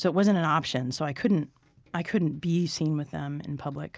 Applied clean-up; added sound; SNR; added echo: none; none; none; none.